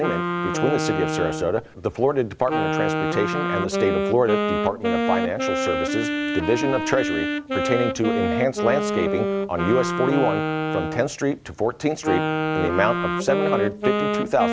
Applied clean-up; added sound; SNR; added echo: none; Wind instrument, woodwind instrument; 0 dB; none.